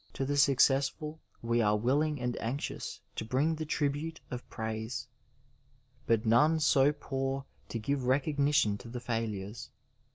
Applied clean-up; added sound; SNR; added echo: none; none; none; none.